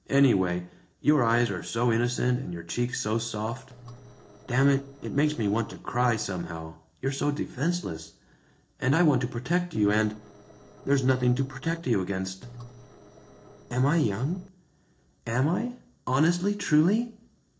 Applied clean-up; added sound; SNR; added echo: neural separator model SepFormer DNS4.